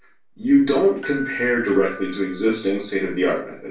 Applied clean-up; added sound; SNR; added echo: none; Door / Bell; 18 dB; reverberation time 0.3 s.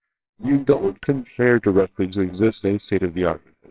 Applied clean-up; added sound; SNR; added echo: neural separator model SepFormer WHAMR!.